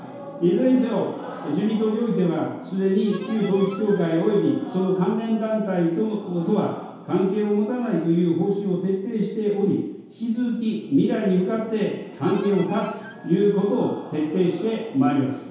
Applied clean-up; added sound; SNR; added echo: none; Harmonica; 19 dB; reverberation time 0.8 s.